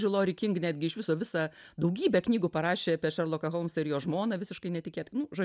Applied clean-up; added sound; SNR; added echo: none; none; none; none.